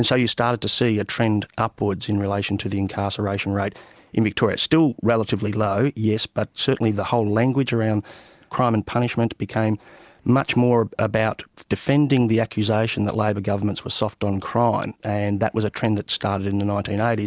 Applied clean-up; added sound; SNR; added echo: none; none; none; none.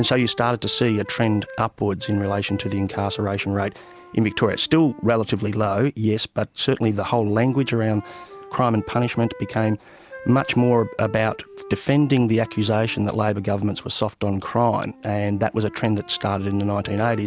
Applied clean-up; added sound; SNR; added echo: none; Wind instrument, woodwind instrument; 19 dB; none.